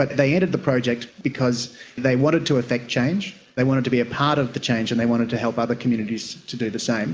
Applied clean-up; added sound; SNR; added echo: none; none; none; none.